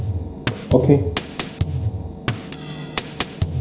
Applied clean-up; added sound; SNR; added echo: none; Drum kit; 1 dB; reverberation time 0.5 s.